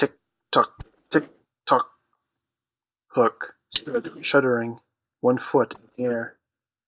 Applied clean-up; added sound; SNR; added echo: neural mask model DeepFilterNet 3.